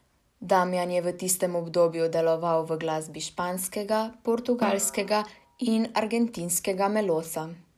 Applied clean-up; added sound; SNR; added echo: none; Snare drum; 13 dB; none.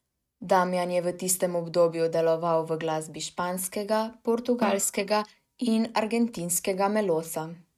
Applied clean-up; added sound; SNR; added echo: neural mask model RNNoise.